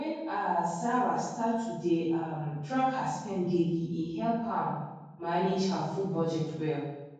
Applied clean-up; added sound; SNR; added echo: none; none; none; reverberation time 1.3 s.